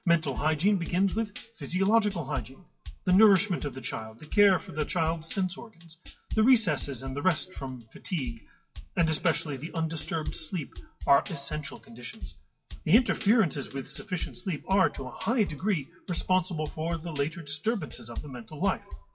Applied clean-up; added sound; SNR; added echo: classical method WPE with log-MMSE.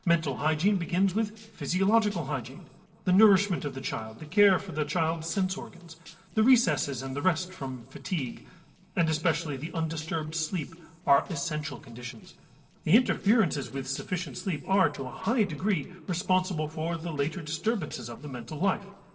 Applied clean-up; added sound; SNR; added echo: neural separator model SepFormer DNS4.